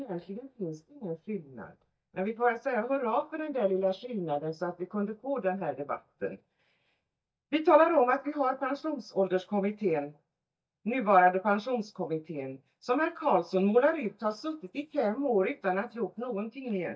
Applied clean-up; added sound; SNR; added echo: neural mask model DeepFilterNet 3.